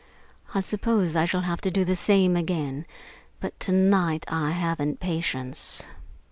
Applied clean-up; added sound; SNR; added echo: none; none; none; none.